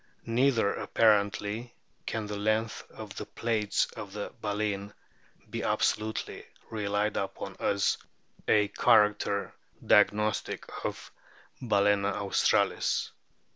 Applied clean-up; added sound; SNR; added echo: none; none; none; none.